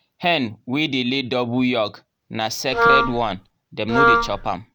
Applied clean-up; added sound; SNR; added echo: none; Wind instrument, woodwind instrument; -5 dB; none.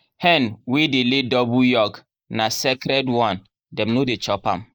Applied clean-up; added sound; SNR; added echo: neural mask model Resemble Enhance denoiser.